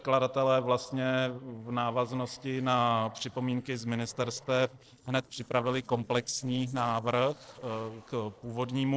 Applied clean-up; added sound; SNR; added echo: neural separator model SepFormer DNS4.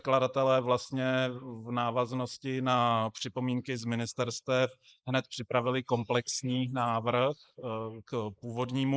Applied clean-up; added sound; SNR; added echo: neural mask model Resemble Enhance denoiser.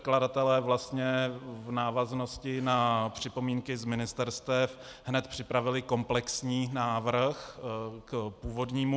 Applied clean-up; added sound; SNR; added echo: none; none; none; none.